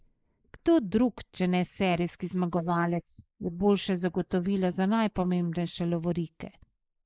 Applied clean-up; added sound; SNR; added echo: neural mask model Resemble Enhance denoiser.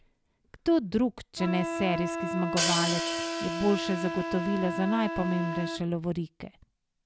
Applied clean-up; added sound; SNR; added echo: none; Hi-hat + Wind instrument, woodwind instrument; 4 dB; none.